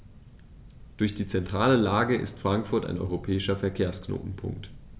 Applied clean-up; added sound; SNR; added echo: none; none; none; none.